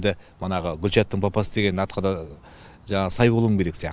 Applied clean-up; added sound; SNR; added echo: none; none; none; none.